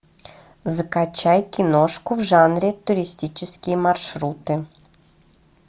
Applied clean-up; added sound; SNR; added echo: none; none; none; none.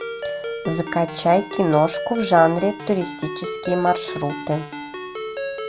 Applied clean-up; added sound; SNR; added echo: none; Ringtone; 8 dB; none.